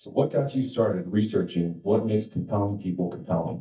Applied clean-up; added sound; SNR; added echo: neural mask model DeepFilterNet 3.